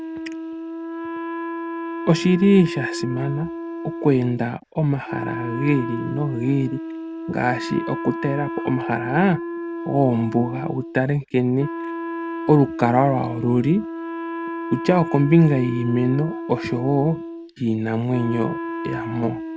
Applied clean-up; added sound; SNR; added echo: none; Wind instrument, woodwind instrument; 8 dB; none.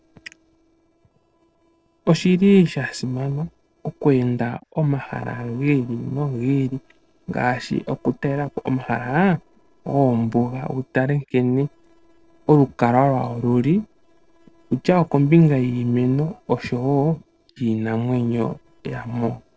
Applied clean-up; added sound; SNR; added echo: neural separator model SepFormer DNS4.